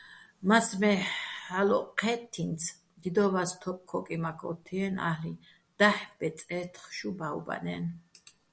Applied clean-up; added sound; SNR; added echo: none; none; none; none.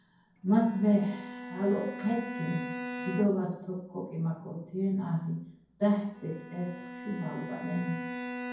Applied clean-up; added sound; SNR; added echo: none; Bowed string instrument; 10 dB; reverberation time 0.9 s.